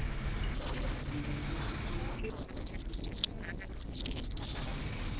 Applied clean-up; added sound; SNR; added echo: neural separator model SepFormer DNS4.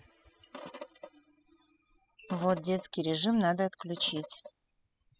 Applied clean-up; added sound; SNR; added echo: classical method spectral subtraction.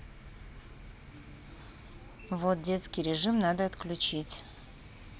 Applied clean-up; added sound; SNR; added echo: none; none; none; none.